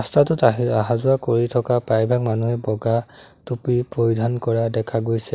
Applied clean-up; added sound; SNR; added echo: none; none; none; none.